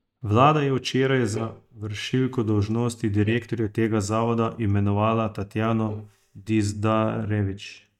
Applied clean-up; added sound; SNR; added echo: neural mask model DeepFilterNet 3.